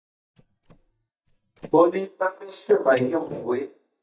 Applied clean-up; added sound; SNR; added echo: neural mask model DeepFilterNet 3.